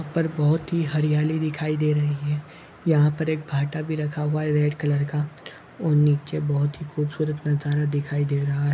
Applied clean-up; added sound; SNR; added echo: none; none; none; none.